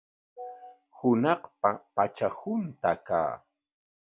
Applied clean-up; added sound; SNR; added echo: none; none; none; none.